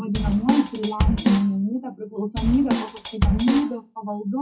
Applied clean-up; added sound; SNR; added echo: classical method WPE with log-MMSE.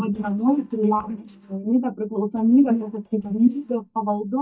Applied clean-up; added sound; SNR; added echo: neural mask model DeepFilterNet 3.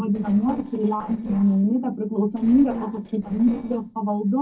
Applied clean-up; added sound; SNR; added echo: neural separator model SepFormer DNS4.